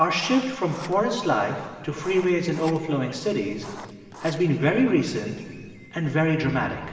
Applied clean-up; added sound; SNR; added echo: none; Writing; 18 dB; reverberation time 2.4 s.